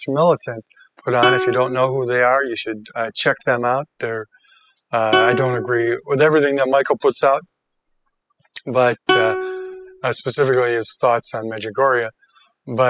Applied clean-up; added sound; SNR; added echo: classical method spectral subtraction.